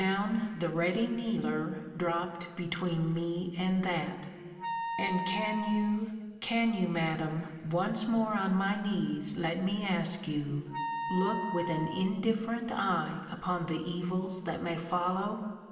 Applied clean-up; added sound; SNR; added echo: none; Wind instrument, woodwind instrument; 8 dB; reverberation time 2.4 s.